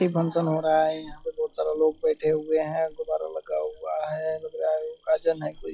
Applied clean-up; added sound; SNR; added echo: classical method log-MMSE.